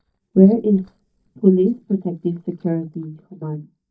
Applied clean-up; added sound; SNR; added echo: neural mask model DeepFilterNet 3.